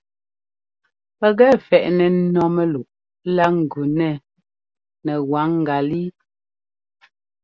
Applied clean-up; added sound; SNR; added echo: none; none; none; none.